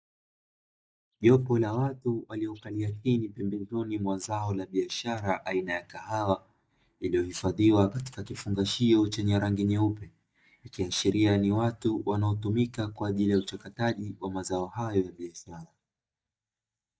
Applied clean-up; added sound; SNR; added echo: neural mask model DeepFilterNet 3.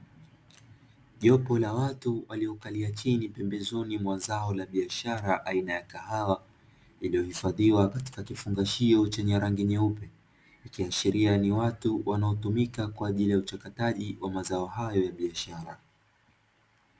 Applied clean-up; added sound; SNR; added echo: none; none; none; none.